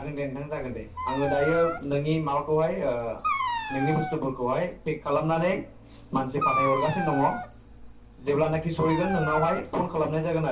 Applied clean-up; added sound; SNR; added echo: none; Dog; 6 dB; reverberation time 0.2 s.